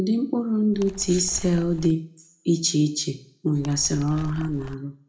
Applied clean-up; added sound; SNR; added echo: none; Animal; 15 dB; reverberation time 0.4 s.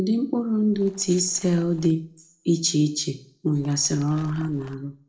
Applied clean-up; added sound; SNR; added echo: neural separator model SepFormer DNS4.